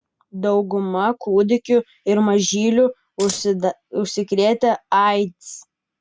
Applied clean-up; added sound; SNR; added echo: none; Scissors; 10 dB; none.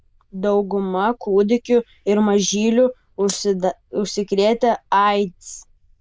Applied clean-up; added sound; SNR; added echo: neural diffusion model UNIVERSE++.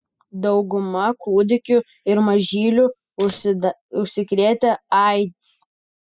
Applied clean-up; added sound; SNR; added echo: classical method spectral subtraction.